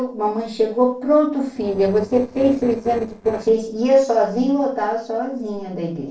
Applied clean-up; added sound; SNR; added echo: neural separator model SepFormer DNS4.